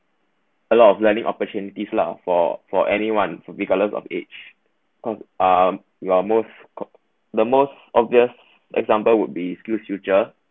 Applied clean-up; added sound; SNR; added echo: none; none; none; none.